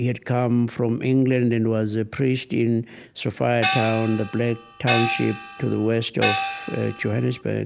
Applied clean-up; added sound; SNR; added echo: none; Gong; 4 dB; none.